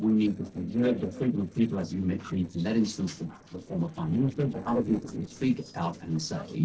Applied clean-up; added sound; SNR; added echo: neural separator model SepFormer DNS4.